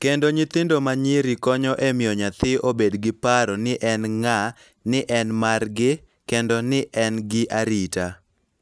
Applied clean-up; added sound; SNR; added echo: none; none; none; none.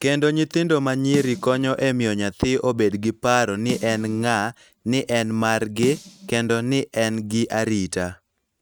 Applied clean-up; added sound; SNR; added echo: neural mask model RNNoise.